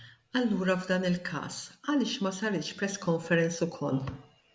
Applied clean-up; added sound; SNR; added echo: none; none; none; none.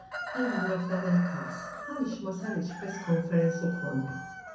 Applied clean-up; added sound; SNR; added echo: none; Chicken, rooster; 9 dB; reverberation time 0.6 s.